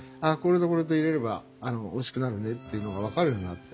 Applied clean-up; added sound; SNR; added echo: none; none; none; none.